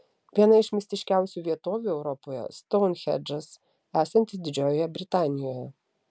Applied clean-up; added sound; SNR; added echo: none; none; none; none.